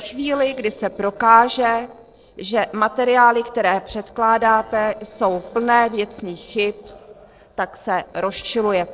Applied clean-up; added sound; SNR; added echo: neural separator model SepFormer DNS4.